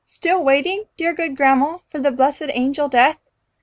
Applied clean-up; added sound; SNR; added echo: none; none; none; none.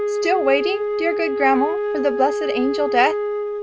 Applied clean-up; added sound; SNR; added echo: none; Wind instrument, woodwind instrument; 1 dB; none.